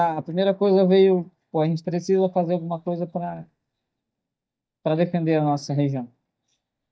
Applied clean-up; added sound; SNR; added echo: neural mask model DeepFilterNet 3.